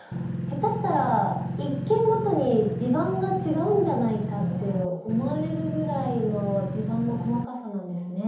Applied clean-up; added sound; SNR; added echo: none; Engine; 3 dB; reverberation time 0.8 s.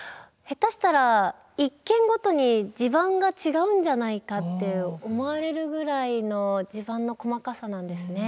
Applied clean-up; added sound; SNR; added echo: none; none; none; none.